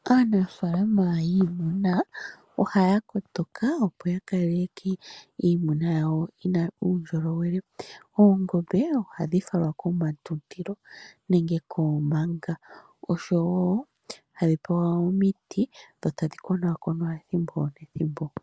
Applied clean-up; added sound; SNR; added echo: none; none; none; none.